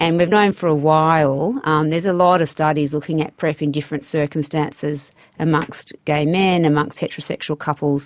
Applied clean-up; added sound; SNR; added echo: none; none; none; none.